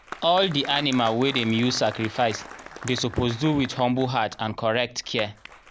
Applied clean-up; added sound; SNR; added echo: none; Applause; 16 dB; none.